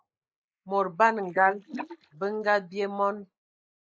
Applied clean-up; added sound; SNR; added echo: neural mask model Resemble Enhance denoiser.